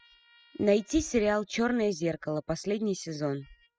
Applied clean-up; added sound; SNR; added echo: classical method spectral subtraction.